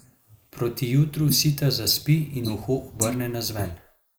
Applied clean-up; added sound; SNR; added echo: neural mask model Resemble Enhance denoiser.